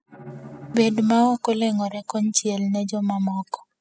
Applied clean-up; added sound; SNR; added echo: classical method spectral subtraction.